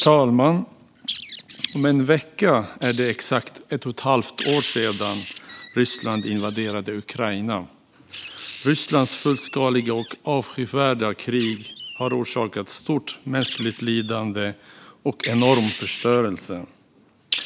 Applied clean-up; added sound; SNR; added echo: none; Wild animals; 14 dB; none.